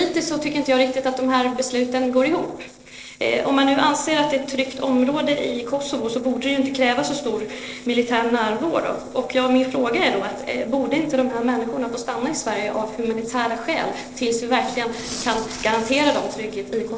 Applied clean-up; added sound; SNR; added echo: neural separator model SepFormer DNS4.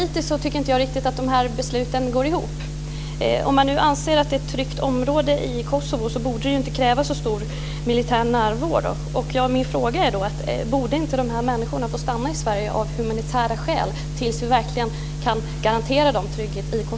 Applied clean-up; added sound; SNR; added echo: none; none; none; none.